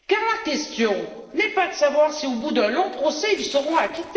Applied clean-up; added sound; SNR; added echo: neural separator model SepFormer DNS4.